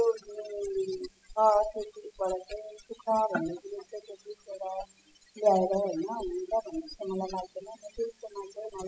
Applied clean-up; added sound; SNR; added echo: classical method spectral subtraction.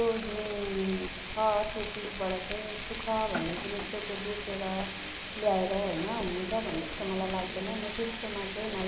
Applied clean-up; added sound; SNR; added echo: none; Frying (food); 2 dB; none.